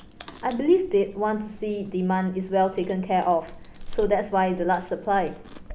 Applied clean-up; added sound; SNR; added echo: none; Chewing, mastication; 14 dB; none.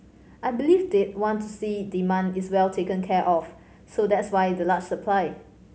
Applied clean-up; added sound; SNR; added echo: none; none; none; none.